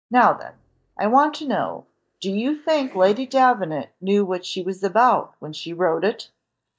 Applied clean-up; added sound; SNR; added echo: neural mask model DeepFilterNet 3.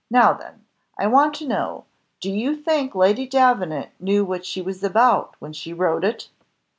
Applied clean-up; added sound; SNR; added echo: none; none; none; none.